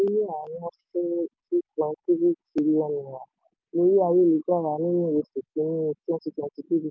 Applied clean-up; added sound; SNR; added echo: none; none; none; none.